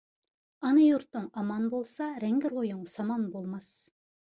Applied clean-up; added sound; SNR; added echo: none; none; none; none.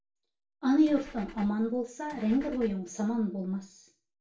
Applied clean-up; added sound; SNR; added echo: none; Engine / Car; 16 dB; reverberation time 0.3 s.